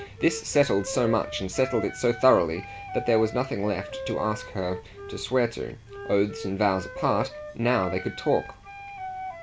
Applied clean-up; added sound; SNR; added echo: none; Wind instrument, woodwind instrument; 12 dB; none.